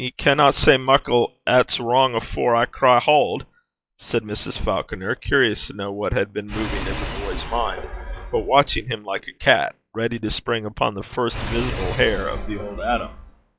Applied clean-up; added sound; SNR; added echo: classical method log-MMSE.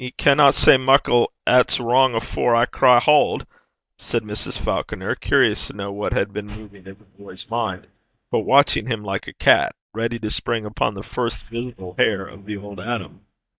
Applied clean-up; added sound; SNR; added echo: neural mask model DeepFilterNet 3.